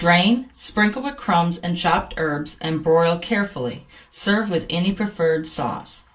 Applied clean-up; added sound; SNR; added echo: none; none; none; reverberation time 0.2 s.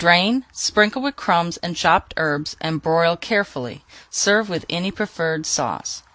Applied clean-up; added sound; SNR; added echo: none; none; none; none.